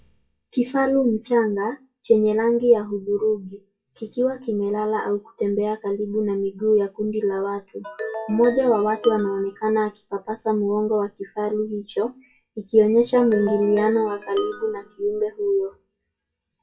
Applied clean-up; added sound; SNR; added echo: classical method WPE with log-MMSE.